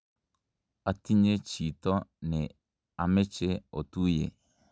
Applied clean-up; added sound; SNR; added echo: none; none; none; none.